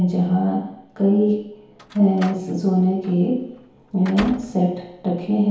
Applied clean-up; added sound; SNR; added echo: none; Slam; 18 dB; reverberation time 2.2 s.